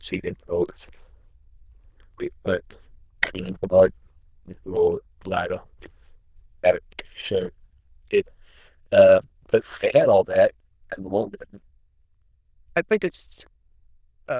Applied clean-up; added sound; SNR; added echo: neural diffusion model UNIVERSE++.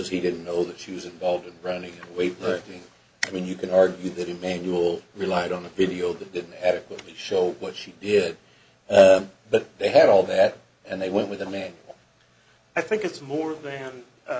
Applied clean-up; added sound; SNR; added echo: none; none; none; none.